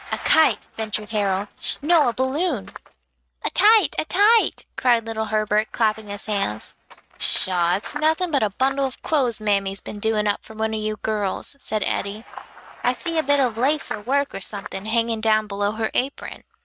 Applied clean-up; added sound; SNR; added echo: neural mask model RNNoise.